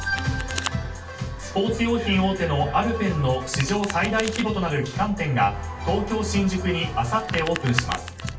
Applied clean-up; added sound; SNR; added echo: none; Domestic sounds, home sounds; 14 dB; reverberation time 0.3 s.